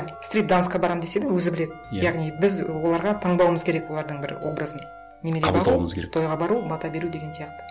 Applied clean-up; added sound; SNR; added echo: none; Wind instrument, woodwind instrument; 18 dB; none.